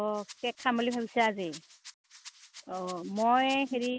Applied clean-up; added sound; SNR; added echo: none; Rattle; 20 dB; none.